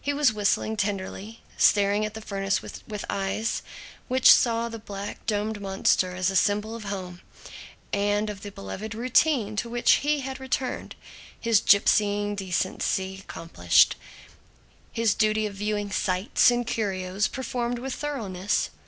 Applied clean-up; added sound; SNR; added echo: none; none; none; none.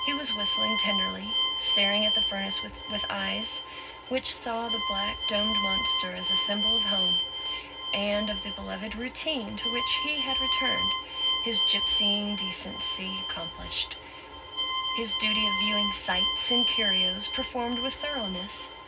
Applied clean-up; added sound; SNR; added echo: none; Bowed string instrument; -3 dB; reverberation time 0.4 s.